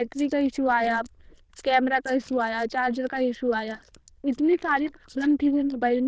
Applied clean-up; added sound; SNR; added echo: neural diffusion model UNIVERSE++.